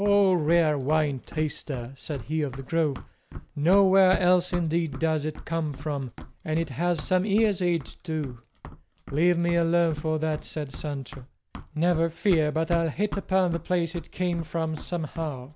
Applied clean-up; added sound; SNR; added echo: none; Run; 14 dB; none.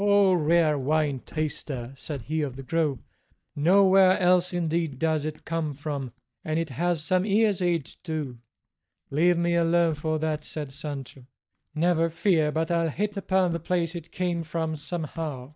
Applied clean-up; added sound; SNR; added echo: neural mask model DeepFilterNet 3.